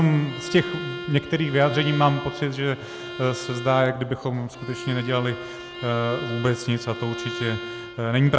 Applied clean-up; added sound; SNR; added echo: none; Bowed string instrument; 10 dB; none.